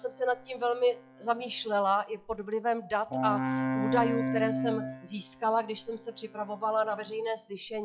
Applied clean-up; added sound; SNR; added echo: classical method log-MMSE.